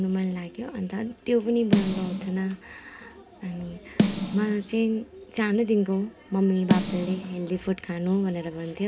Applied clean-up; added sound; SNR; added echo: none; Snare drum; 3 dB; reverberation time 0.3 s.